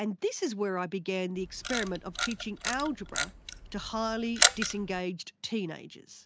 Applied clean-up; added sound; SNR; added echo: none; Camera; -1 dB; none.